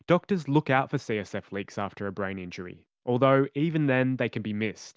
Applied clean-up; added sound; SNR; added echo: none; none; none; none.